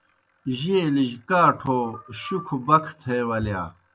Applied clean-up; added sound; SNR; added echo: none; none; none; none.